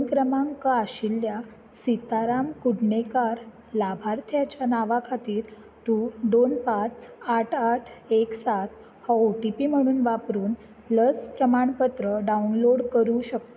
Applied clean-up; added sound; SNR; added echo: none; none; none; none.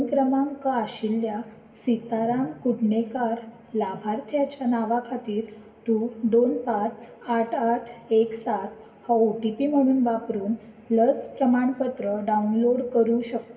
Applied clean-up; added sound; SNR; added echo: none; none; none; reverberation time 0.8 s.